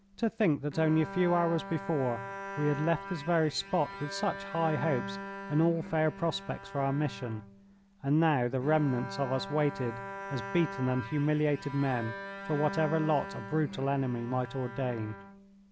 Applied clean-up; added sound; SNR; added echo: none; Bowed string instrument; 11 dB; none.